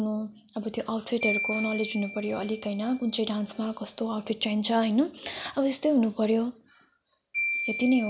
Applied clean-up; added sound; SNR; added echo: none; Marimba, xylophone; 10 dB; none.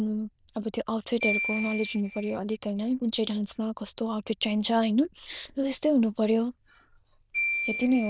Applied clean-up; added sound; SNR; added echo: neural diffusion model UNIVERSE++.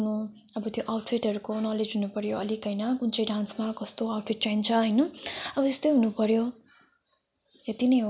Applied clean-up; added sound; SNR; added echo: none; none; none; none.